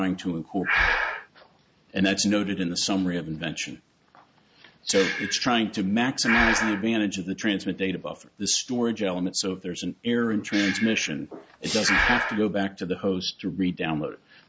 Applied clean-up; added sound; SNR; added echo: none; Breathing; 5 dB; none.